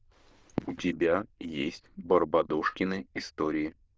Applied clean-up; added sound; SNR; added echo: neural diffusion model UNIVERSE++.